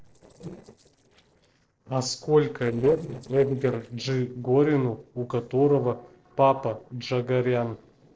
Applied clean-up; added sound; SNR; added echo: neural separator model SepFormer DNS4.